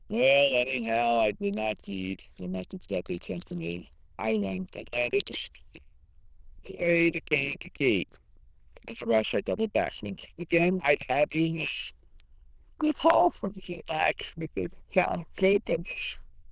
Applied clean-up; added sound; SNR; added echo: neural diffusion model UNIVERSE++.